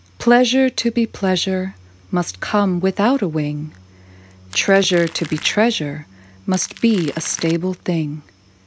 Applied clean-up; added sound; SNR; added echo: none; Crackle; 17 dB; none.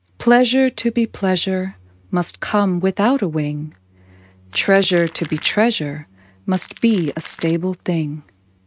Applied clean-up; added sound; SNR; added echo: neural mask model RNNoise.